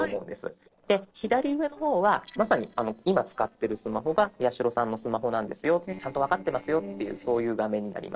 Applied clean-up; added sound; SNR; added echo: neural separator model SepFormer DNS4.